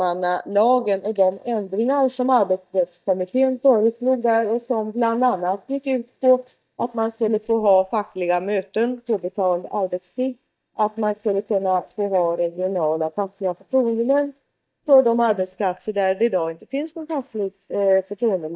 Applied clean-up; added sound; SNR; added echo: neural mask model DeepFilterNet 3.